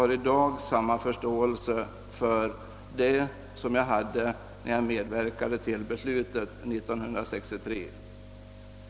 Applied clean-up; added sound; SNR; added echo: none; none; none; none.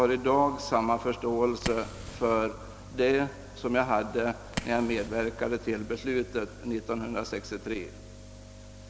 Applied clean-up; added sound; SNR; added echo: none; Fire; 14 dB; none.